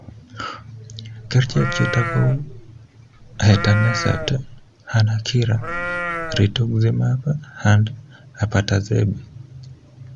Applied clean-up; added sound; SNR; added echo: none; Livestock, farm animals, working animals; 7 dB; none.